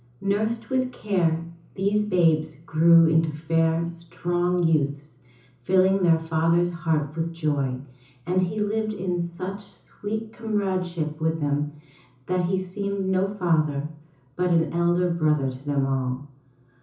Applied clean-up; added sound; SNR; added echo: none; none; none; reverberation time 0.6 s.